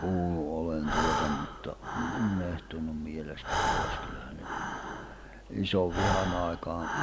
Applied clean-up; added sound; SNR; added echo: none; Breathing; 2 dB; none.